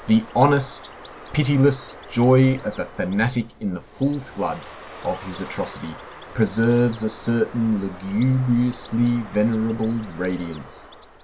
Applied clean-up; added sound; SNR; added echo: none; Bird; 19 dB; none.